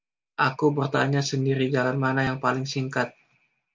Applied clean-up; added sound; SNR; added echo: none; none; none; none.